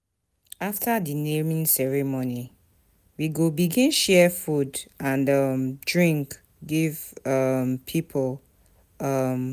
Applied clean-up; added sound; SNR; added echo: none; none; none; none.